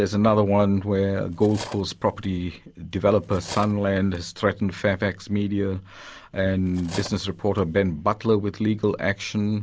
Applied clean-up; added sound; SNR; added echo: none; Cutlery, silverware; 18 dB; none.